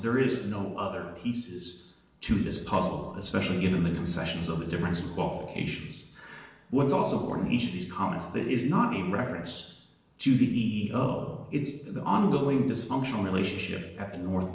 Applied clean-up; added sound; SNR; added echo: none; none; none; reverberation time 0.9 s.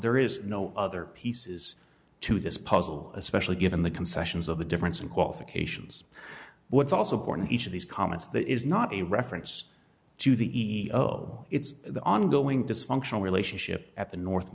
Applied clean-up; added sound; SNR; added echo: none; none; none; none.